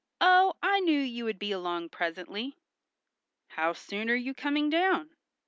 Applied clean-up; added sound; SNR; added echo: none; none; none; none.